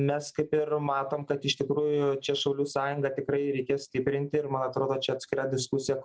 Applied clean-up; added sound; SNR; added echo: none; none; none; none.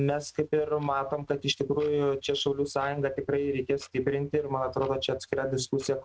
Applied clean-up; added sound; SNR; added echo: neural mask model RNNoise.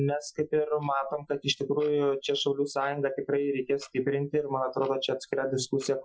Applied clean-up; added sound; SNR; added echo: classical method Wiener filter.